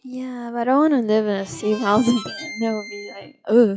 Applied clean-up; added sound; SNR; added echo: classical method log-MMSE.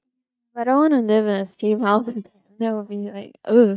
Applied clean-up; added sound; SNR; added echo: neural mask model DeepFilterNet 3.